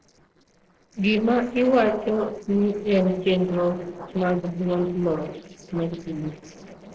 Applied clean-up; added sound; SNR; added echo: neural separator model SepFormer DNS4.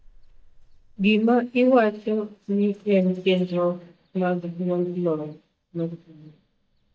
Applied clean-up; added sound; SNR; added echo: neural mask model DeepFilterNet 3.